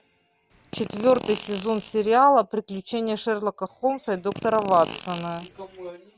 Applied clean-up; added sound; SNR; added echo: none; Fart; 14 dB; none.